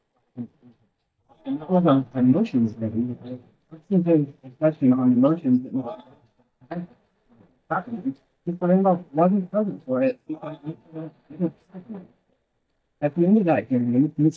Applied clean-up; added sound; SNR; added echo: neural mask model DeepFilterNet 3.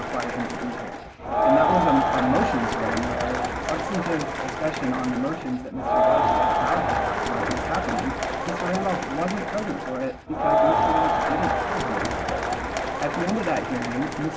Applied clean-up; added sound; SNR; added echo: none; Crowd; -4 dB; none.